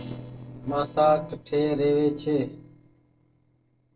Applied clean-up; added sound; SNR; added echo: neural separator model SepFormer DNS4.